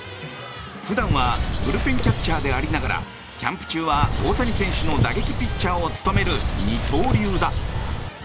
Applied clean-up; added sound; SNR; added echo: none; Bird; -3 dB; none.